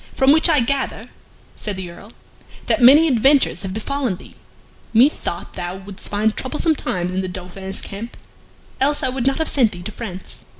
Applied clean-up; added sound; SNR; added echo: none; none; none; none.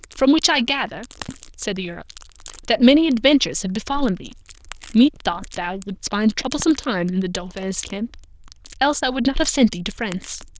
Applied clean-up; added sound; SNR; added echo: neural diffusion model UNIVERSE++.